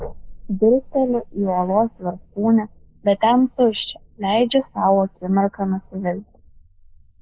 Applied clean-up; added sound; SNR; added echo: neural mask model Resemble Enhance denoiser.